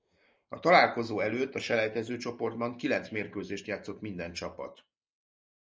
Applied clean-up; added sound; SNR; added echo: neural mask model Resemble Enhance denoiser.